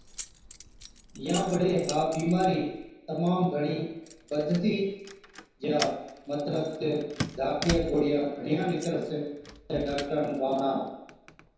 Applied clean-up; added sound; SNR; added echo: none; Keys jangling; 12 dB; reverberation time 0.9 s.